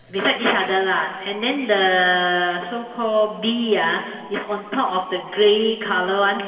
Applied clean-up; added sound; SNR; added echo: none; none; none; reverberation time 2.0 s.